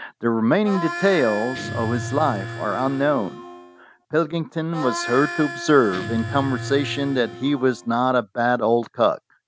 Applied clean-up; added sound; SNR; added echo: none; Harmonica + Guitar; 10 dB; none.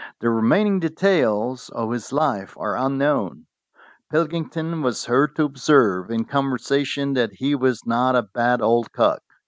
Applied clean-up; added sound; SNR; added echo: none; none; none; none.